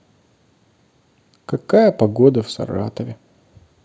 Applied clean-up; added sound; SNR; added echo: none; none; none; none.